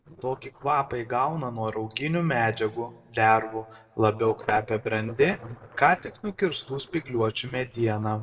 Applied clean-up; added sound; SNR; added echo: neural separator model SepFormer DNS4.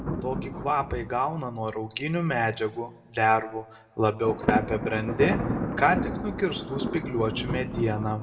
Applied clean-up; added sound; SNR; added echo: none; Thunder; 5 dB; reverberation time 0.5 s.